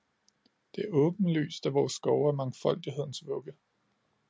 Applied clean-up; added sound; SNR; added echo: none; none; none; none.